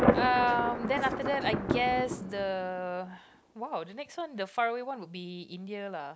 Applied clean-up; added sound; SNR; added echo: none; Thunder; 2 dB; none.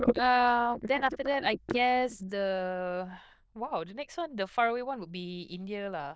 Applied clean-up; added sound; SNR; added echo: neural diffusion model UNIVERSE++.